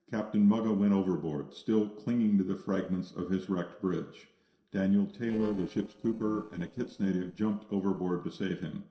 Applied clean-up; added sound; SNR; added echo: neural separator model SepFormer DNS4.